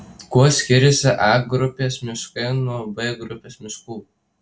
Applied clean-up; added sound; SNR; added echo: none; none; none; none.